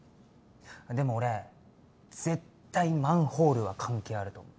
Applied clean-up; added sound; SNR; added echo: none; none; none; none.